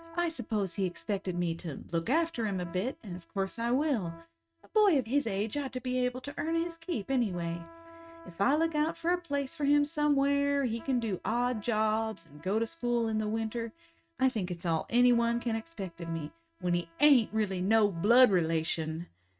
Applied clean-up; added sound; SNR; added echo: neural mask model RNNoise.